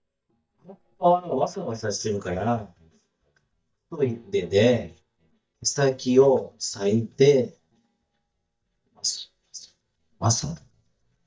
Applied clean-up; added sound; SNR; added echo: neural mask model DeepFilterNet 3.